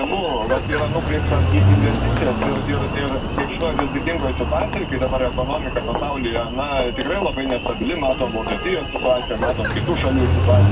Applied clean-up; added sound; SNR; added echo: none; Engine; -2 dB; reverberation time 0.4 s.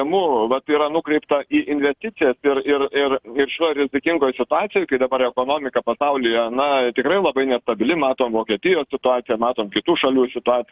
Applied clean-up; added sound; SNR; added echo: none; none; none; none.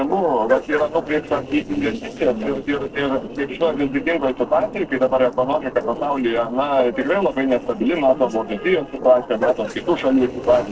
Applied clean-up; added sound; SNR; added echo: neural separator model SepFormer DNS4.